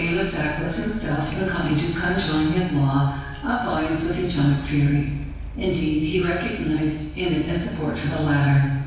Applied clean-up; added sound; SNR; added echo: none; Traffic noise, roadway noise; 12 dB; reverberation time 1.1 s.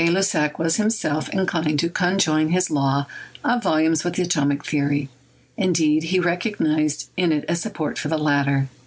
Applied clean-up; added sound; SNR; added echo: none; none; none; none.